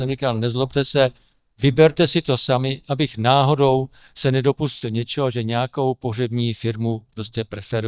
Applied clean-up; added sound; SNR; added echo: neural mask model DeepFilterNet 3.